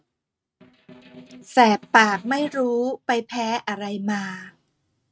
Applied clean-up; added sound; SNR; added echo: neural mask model RNNoise.